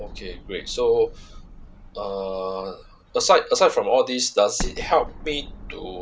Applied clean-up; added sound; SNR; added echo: none; Explosion; 14 dB; none.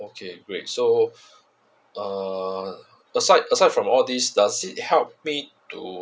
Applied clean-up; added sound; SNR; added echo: none; none; none; none.